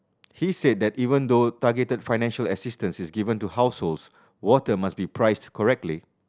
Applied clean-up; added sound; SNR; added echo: none; none; none; none.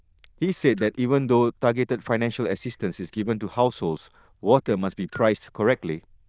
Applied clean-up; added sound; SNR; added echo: neural diffusion model UNIVERSE++.